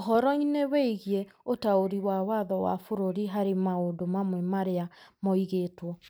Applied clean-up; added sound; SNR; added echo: none; none; none; none.